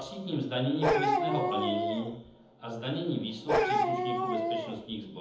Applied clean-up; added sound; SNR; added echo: none; Bark; -4 dB; reverberation time 1.0 s.